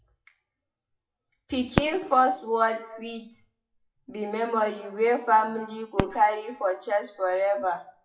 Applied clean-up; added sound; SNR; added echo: classical method WPE with log-MMSE.